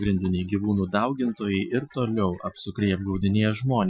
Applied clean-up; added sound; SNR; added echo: classical method Wiener filter.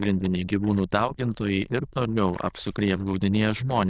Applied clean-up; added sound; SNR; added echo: neural diffusion model UNIVERSE++.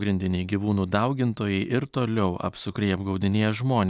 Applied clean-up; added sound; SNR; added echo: none; none; none; none.